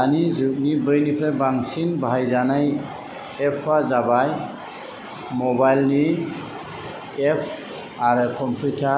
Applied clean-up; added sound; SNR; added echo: none; none; none; none.